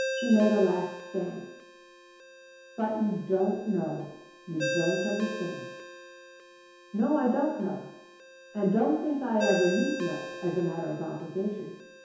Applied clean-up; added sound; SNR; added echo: none; Ringtone; 9 dB; reverberation time 1.0 s.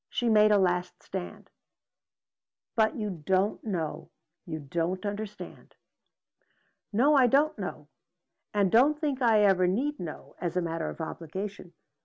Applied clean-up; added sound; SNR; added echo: none; none; none; none.